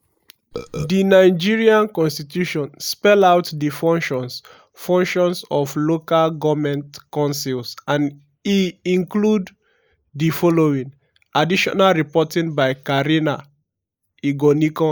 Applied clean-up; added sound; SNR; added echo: neural mask model Resemble Enhance denoiser.